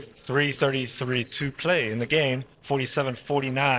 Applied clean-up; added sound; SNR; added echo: neural separator model SepFormer DNS4.